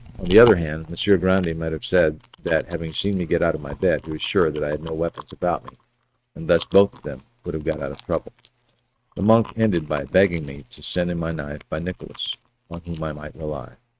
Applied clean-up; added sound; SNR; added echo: neural mask model RNNoise.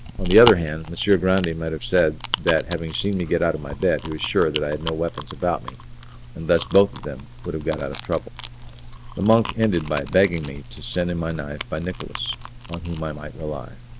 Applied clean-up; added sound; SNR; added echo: none; Chewing, mastication; 11 dB; none.